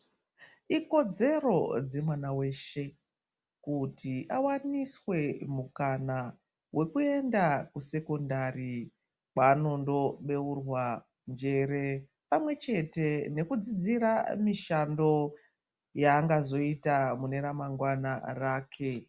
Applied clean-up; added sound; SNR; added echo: none; none; none; none.